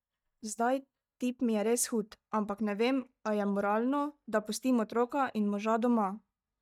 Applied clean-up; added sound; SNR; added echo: neural mask model DeepFilterNet 3.